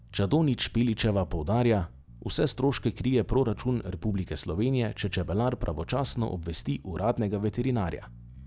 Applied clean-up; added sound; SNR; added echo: none; Bass guitar; 20 dB; none.